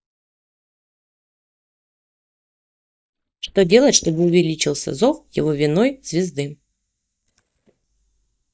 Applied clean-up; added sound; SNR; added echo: neural mask model DeepFilterNet 3.